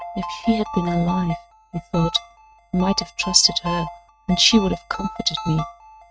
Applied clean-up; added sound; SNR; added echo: neural mask model RNNoise.